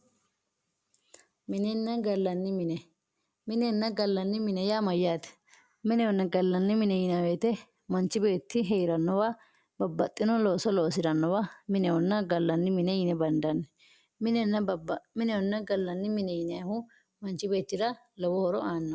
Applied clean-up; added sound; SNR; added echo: none; none; none; none.